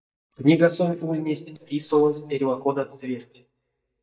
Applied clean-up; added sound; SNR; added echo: neural mask model DeepFilterNet 3.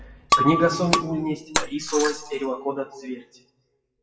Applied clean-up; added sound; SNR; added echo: classical method WPE with log-MMSE.